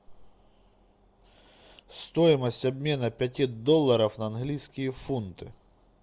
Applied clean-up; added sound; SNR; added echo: none; none; none; none.